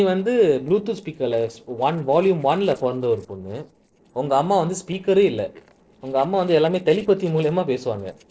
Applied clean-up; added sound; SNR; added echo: neural separator model SepFormer DNS4.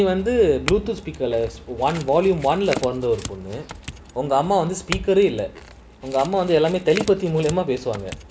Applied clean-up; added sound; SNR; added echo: none; Chink, clink / Domestic sounds, home sounds; 14 dB; none.